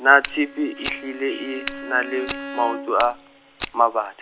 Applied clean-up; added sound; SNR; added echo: none; Walk, footsteps + Bowed string instrument; 12 dB; none.